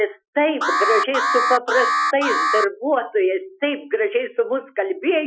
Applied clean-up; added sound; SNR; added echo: classical method Wiener filter.